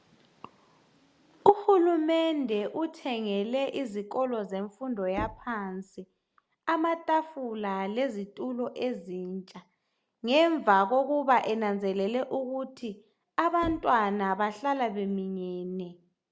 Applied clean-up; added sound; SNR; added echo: none; Knock; 17 dB; none.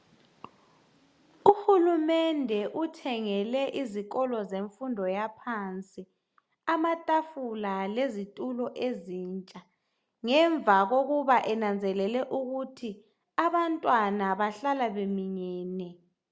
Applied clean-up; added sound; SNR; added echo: none; none; none; none.